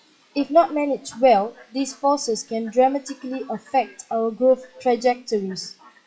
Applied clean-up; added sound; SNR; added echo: classical method WPE with log-MMSE.